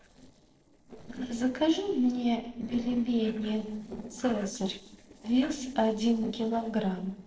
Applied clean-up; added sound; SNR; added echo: neural separator model SepFormer DNS4.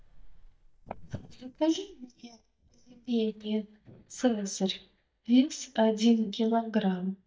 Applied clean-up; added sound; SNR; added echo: neural mask model DeepFilterNet 3.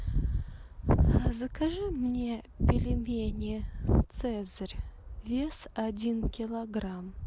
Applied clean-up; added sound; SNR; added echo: none; none; none; none.